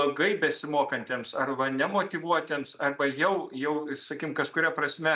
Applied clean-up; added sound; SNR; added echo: none; none; none; none.